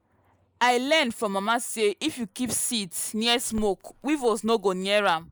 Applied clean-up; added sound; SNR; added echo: neural mask model Resemble Enhance denoiser.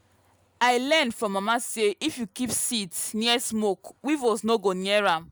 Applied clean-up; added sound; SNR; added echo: none; none; none; none.